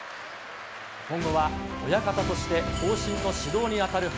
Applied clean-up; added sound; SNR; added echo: none; Bowed string instrument; 20 dB; none.